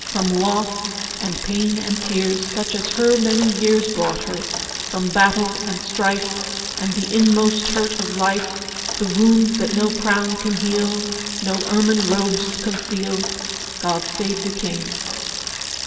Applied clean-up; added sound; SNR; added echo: none; Bicycle; 6 dB; reverberation time 2.6 s.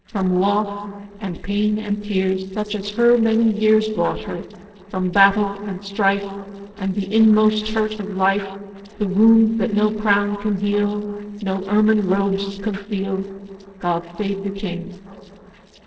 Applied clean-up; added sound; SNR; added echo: neural separator model SepFormer DNS4.